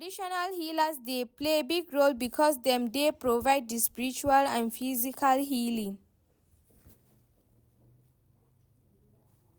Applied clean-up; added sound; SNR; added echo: none; none; none; none.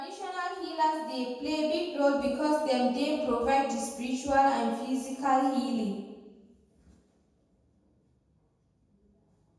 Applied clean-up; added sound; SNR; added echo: none; none; none; reverberation time 1.1 s.